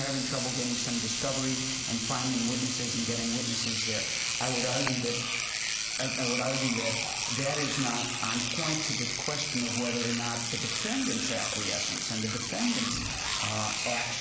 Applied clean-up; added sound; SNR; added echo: none; Engine / Domestic sounds, home sounds; -1 dB; none.